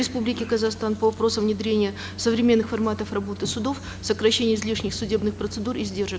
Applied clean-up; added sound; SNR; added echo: none; Microwave oven; 15 dB; none.